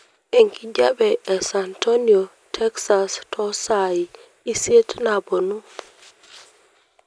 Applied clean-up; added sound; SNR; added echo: none; none; none; none.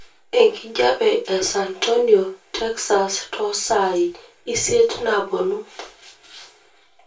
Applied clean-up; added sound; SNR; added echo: none; none; none; reverberation time 0.2 s.